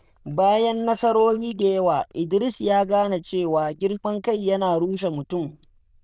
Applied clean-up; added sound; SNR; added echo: neural diffusion model UNIVERSE++.